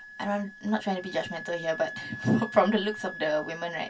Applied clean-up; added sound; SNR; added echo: none; Wind instrument, woodwind instrument; 13 dB; reverberation time 0.1 s.